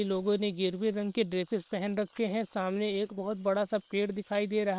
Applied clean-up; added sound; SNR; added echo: neural separator model SepFormer WHAM!.